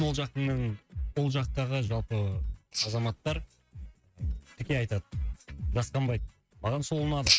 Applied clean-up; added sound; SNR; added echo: neural mask model RNNoise.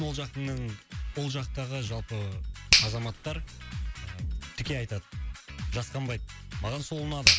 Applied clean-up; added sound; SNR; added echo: none; Finger snapping; -1 dB; none.